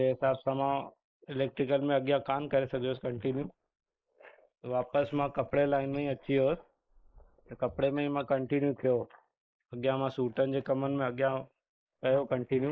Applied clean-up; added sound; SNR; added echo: neural mask model Resemble Enhance denoiser.